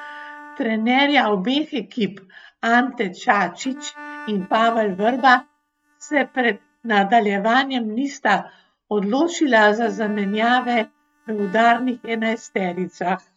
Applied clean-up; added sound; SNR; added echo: neural mask model RNNoise.